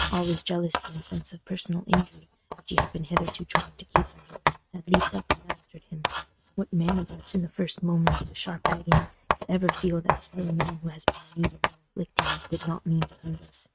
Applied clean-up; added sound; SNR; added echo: neural mask model RNNoise.